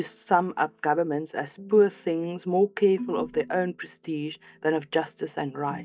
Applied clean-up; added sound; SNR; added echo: neural mask model DeepFilterNet 3.